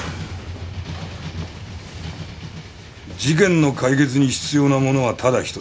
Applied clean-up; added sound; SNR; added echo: none; none; none; none.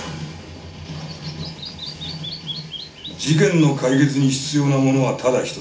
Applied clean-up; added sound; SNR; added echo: none; Bird vocalization, bird call, bird song; 17 dB; reverberation time 0.4 s.